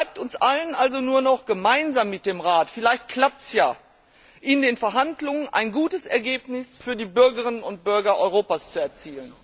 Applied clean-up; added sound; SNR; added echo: none; none; none; none.